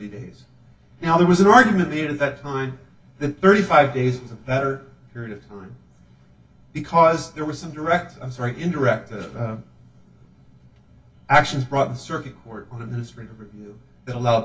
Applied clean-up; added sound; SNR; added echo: none; none; none; reverberation time 0.1 s.